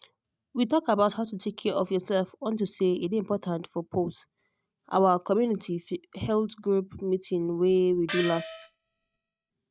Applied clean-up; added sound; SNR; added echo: neural mask model RNNoise.